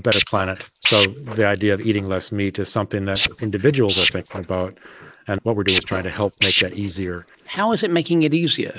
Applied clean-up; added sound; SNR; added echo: neural mask model Resemble Enhance denoiser.